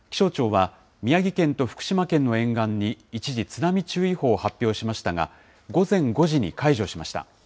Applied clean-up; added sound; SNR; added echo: none; none; none; none.